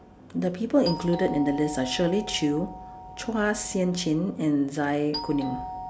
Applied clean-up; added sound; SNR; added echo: none; Doorbell; 13 dB; none.